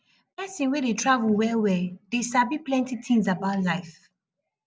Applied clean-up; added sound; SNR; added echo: none; none; none; none.